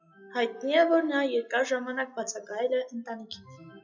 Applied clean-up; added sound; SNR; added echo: classical method WPE with log-MMSE.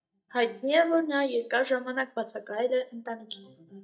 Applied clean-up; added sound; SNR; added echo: neural mask model DeepFilterNet 3.